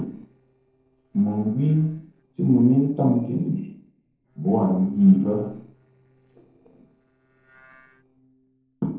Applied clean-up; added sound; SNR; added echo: neural separator model SepFormer DNS4.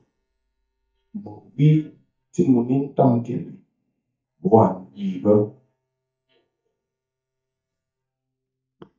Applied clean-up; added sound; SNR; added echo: neural mask model DeepFilterNet 3.